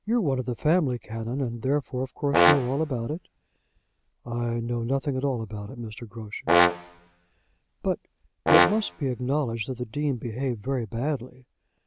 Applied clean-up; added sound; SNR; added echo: none; Brass instrument; -1 dB; none.